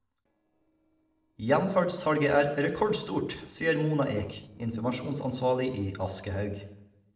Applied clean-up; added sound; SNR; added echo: neural separator model SepFormer DNS4.